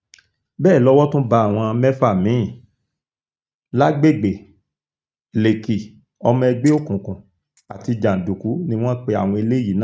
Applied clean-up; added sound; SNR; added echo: neural mask model RNNoise.